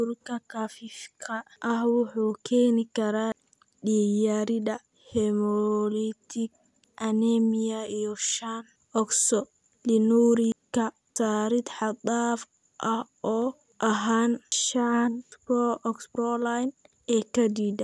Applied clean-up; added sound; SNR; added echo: none; none; none; none.